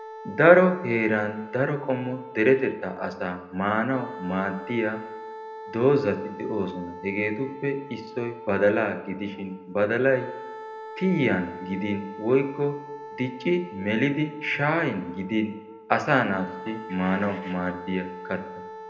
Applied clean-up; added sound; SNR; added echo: none; Wind instrument, woodwind instrument; 14 dB; reverberation time 0.7 s.